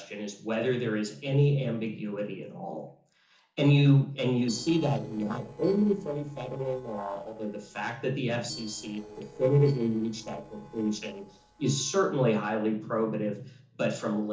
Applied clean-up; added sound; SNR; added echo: neural separator model SepFormer DNS4.